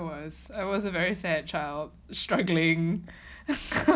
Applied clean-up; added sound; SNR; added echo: none; none; none; none.